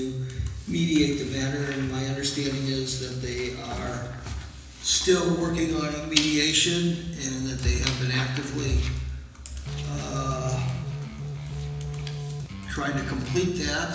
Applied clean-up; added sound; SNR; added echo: none; Guitar; 7 dB; reverberation time 1.0 s.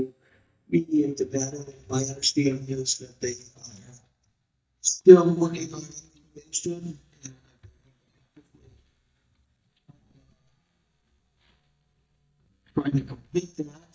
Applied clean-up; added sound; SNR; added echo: neural mask model DeepFilterNet 3.